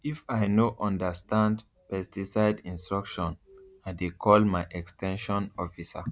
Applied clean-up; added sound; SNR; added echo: none; none; none; none.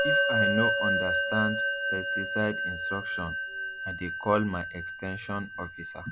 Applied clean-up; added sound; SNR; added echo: none; Musical instrument; -3 dB; none.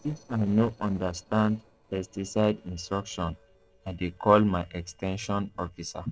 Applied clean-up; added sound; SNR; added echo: neural separator model SepFormer DNS4.